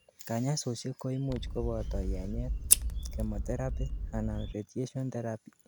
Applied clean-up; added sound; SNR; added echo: none; Scissors; -3 dB; none.